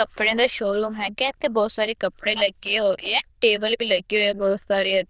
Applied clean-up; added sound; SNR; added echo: neural diffusion model UNIVERSE++.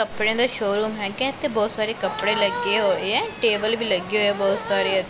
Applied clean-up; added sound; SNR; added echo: none; Squeak; 17 dB; none.